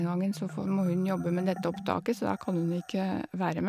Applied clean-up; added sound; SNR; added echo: none; Marimba, xylophone; 14 dB; none.